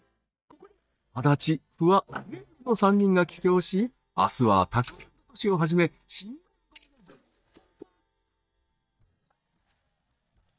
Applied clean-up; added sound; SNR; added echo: neural mask model DeepFilterNet 3.